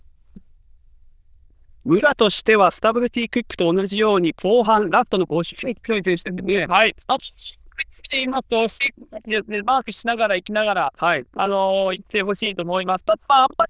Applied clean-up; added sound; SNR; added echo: neural diffusion model UNIVERSE++.